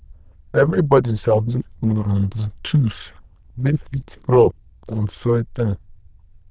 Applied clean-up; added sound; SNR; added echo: neural diffusion model UNIVERSE++.